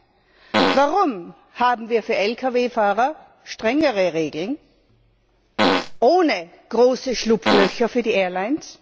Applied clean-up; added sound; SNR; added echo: none; Fart; -2 dB; none.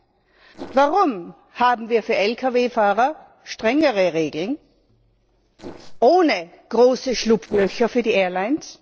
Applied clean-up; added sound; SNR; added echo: neural separator model SepFormer DNS4.